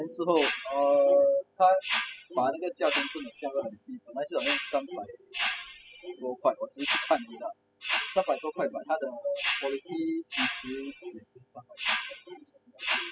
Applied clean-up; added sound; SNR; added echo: classical method spectral subtraction.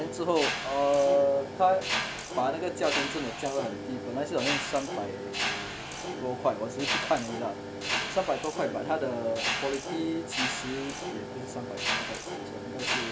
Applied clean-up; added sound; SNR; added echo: none; Mechanisms; 3 dB; none.